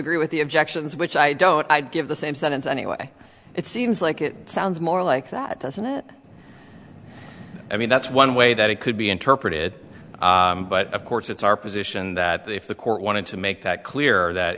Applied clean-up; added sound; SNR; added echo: none; none; none; none.